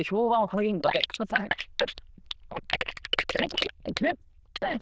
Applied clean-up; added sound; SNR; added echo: neural diffusion model UNIVERSE++.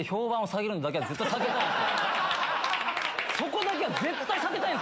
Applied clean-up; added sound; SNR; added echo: none; none; none; none.